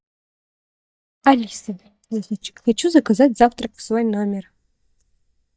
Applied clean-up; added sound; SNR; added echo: neural mask model DeepFilterNet 3.